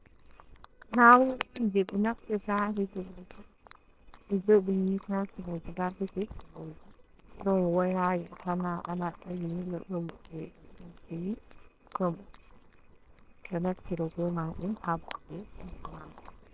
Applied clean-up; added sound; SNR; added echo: neural separator model SepFormer WHAMR!.